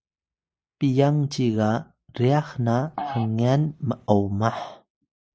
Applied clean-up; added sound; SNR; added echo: neural mask model Resemble Enhance denoiser.